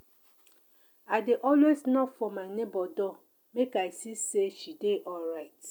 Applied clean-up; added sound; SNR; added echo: none; none; none; none.